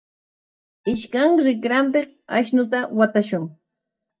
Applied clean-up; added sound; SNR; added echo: neural mask model DeepFilterNet 3.